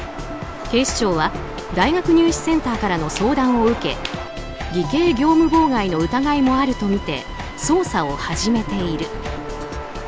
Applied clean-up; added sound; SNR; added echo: none; none; none; none.